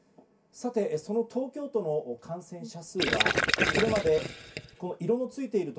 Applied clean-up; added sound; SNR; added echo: none; Gurgling; -2 dB; reverberation time 0.2 s.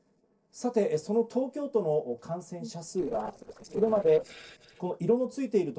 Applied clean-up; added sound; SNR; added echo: neural separator model SepFormer DNS4.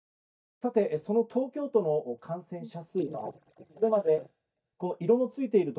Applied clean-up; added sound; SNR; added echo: neural mask model DeepFilterNet 3.